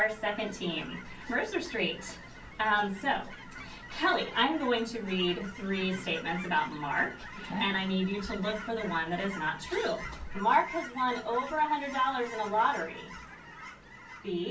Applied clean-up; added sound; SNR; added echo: none; Chirp, tweet / Fowl; 14 dB; reverberation time 0.3 s.